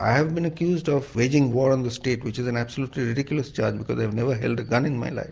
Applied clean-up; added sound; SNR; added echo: none; none; none; none.